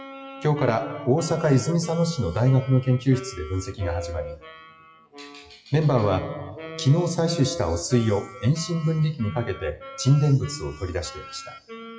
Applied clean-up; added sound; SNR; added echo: classical method WPE with log-MMSE.